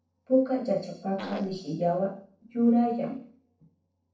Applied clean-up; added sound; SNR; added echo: neural separator model SepFormer DNS4.